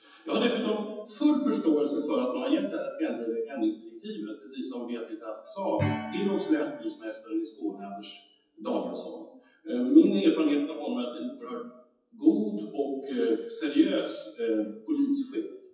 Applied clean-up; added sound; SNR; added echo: classical method WPE with log-MMSE.